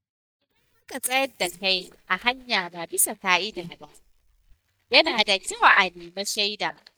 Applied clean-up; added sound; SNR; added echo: neural mask model DeepFilterNet 3.